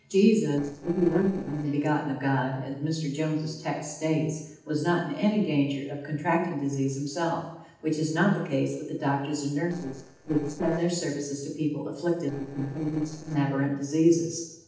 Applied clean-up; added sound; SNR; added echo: neural separator model SepFormer DNS4.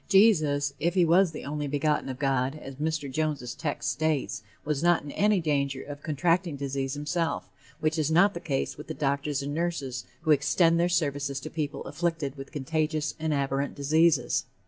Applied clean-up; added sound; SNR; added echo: none; none; none; none.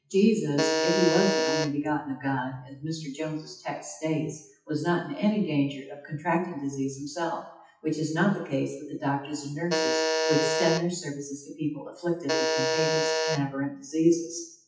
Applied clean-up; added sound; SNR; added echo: classical method WPE with log-MMSE.